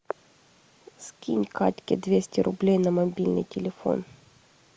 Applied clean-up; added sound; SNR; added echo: none; none; none; none.